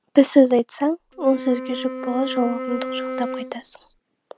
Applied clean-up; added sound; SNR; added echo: none; Wind instrument, woodwind instrument + Bird; 9 dB; none.